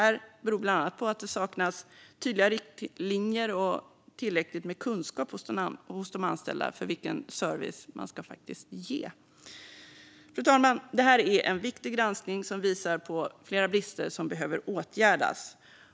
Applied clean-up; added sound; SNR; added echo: none; none; none; none.